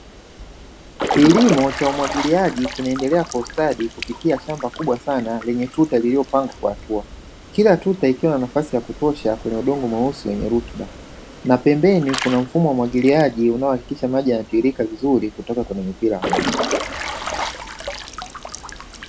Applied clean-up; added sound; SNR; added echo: none; Drip / Trickle, dribble / Water / Splash, splatter; 10 dB; none.